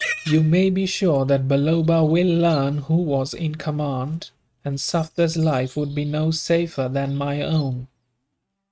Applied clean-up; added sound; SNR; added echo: neural mask model RNNoise.